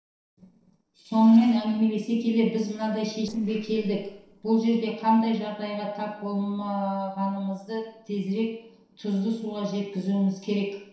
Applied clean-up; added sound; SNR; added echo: neural separator model SepFormer DNS4.